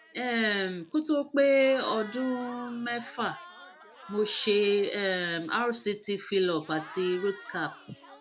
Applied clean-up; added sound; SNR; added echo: none; Crowd / Cheering; 19 dB; none.